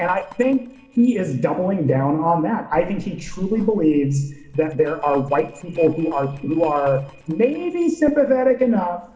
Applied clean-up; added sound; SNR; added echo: neural separator model SepFormer DNS4.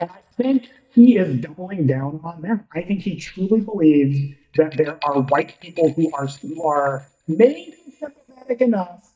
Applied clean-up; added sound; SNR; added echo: neural mask model DeepFilterNet 3.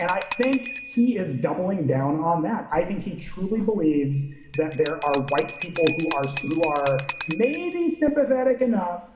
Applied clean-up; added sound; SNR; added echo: none; Bell; -2 dB; reverberation time 1.3 s.